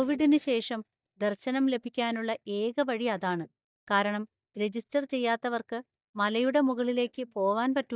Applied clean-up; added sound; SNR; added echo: neural mask model DeepFilterNet 3.